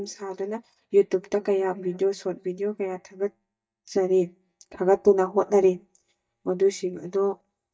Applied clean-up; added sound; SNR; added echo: neural mask model DeepFilterNet 3.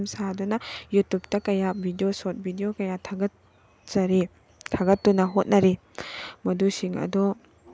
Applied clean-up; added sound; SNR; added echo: none; none; none; none.